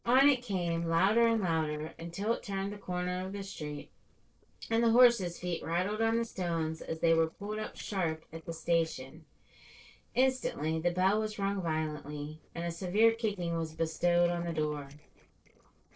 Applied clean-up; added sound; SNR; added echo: neural separator model SepFormer DNS4.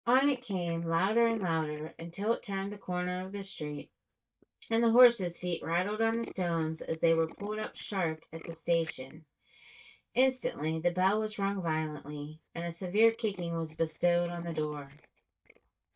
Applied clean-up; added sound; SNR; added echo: neural mask model DeepFilterNet 3.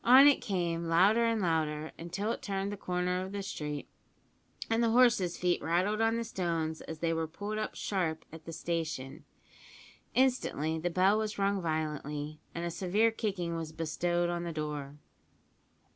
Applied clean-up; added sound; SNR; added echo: none; none; none; none.